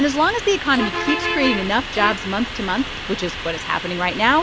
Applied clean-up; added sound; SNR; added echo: none; Bus; 6 dB; none.